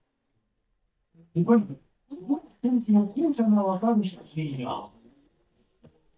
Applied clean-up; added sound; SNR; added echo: neural mask model DeepFilterNet 3.